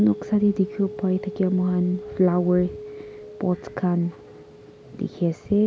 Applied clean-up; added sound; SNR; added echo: none; Telephone; 15 dB; none.